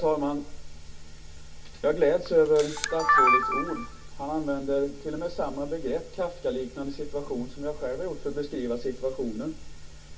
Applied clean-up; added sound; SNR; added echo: none; Camera; -2 dB; reverberation time 0.1 s.